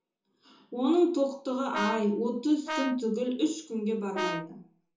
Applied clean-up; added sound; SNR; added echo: none; Brass instrument; 8 dB; reverberation time 0.6 s.